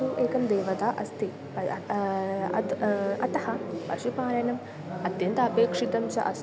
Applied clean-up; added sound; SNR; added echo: none; none; none; none.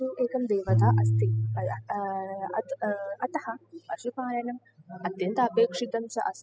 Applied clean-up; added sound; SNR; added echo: classical method spectral subtraction.